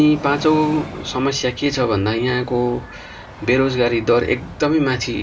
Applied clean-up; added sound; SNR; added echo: none; Train; 16 dB; reverberation time 0.2 s.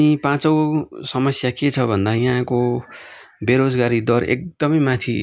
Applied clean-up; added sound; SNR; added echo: none; none; none; none.